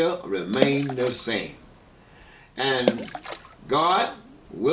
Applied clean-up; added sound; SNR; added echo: none; Water / Splash, splatter; 5 dB; none.